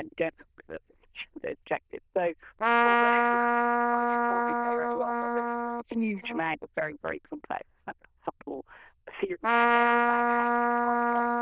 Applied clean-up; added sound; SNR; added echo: neural diffusion model UNIVERSE++.